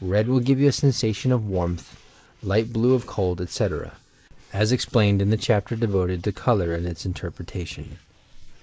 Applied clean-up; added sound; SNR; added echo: neural mask model Resemble Enhance denoiser.